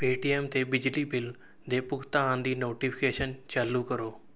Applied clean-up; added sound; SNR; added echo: none; none; none; none.